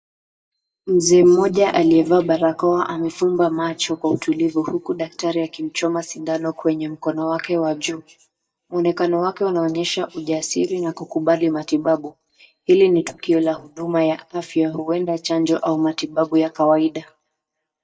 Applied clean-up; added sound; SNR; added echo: neural mask model DeepFilterNet 3.